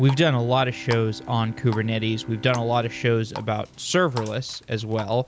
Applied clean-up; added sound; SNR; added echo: none; Bowed string instrument + Water tap, faucet; 17 dB; none.